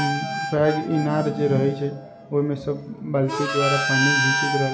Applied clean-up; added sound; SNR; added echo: none; Harmonica; 3 dB; reverberation time 2.5 s.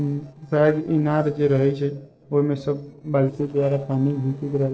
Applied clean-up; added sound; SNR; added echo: neural separator model SepFormer DNS4.